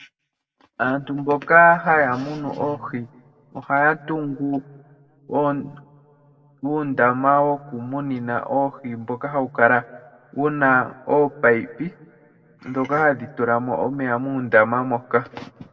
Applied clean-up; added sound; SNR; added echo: none; none; none; reverberation time 1.3 s.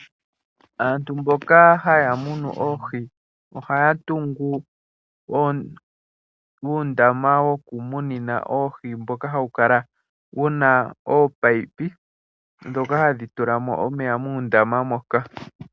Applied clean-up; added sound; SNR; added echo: none; none; none; none.